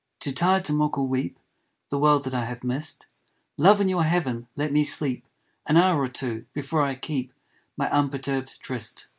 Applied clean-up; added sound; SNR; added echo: none; none; none; none.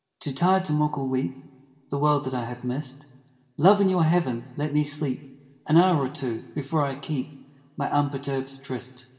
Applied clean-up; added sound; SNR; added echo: none; none; none; reverberation time 1.4 s.